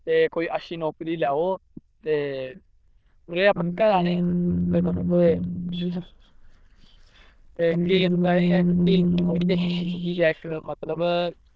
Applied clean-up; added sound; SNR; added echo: neural diffusion model UNIVERSE++.